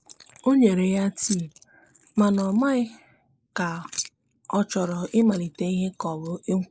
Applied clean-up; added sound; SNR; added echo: neural mask model Resemble Enhance denoiser.